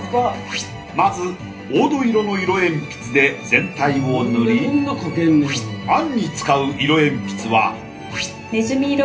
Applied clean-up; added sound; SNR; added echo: none; none; none; reverberation time 0.3 s.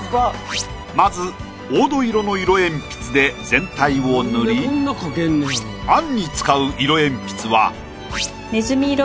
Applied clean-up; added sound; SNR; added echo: none; none; none; none.